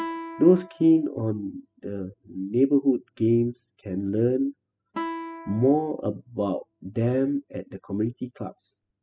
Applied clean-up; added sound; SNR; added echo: classical method spectral subtraction.